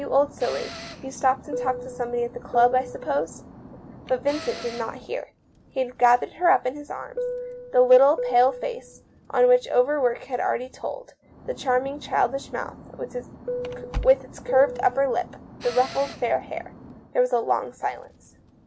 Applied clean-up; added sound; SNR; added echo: none; Fixed-wing aircraft, airplane + Tools; 13 dB; none.